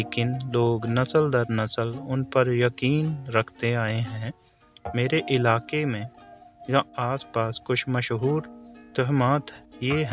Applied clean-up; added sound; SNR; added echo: none; Guitar + Plucked string instrument; 18 dB; none.